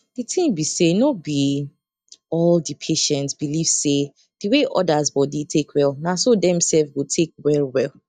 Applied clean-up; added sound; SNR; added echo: neural mask model DeepFilterNet 3.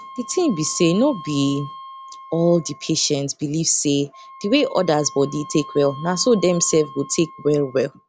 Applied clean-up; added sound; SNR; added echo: none; Wind instrument, woodwind instrument; 18 dB; none.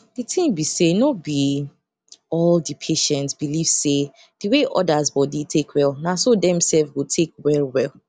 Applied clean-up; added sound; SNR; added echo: none; none; none; none.